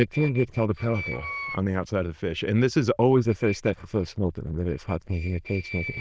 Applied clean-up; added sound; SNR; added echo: neural diffusion model UNIVERSE++.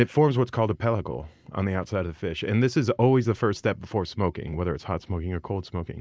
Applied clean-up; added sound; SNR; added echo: neural mask model Resemble Enhance denoiser.